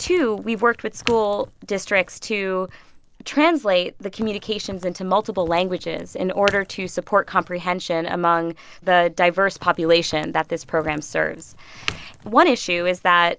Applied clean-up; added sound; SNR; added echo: none; Crack; 19 dB; none.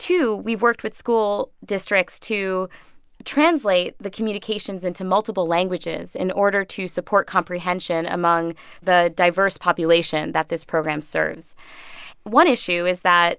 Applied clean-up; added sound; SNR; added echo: none; none; none; none.